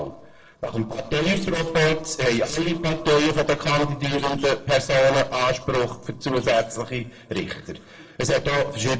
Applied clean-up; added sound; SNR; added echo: neural separator model SepFormer DNS4.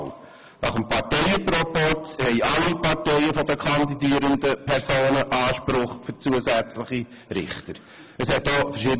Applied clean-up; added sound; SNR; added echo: none; none; none; none.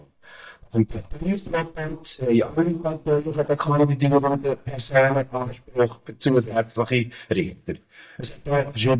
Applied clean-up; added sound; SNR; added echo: neural mask model DeepFilterNet 3.